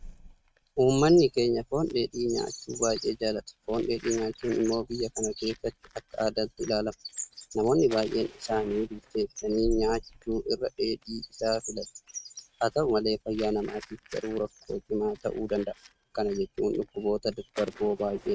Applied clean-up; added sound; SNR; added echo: neural mask model RNNoise.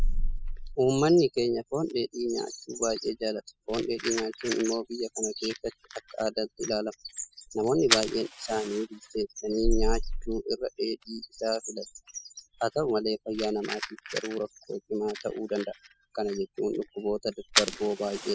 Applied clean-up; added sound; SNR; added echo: classical method spectral subtraction.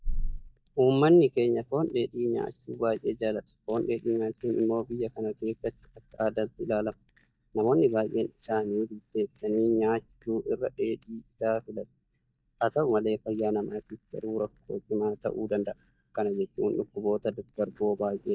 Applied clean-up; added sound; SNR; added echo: neural mask model DeepFilterNet 3.